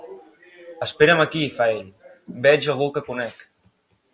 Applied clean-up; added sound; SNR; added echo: none; none; none; none.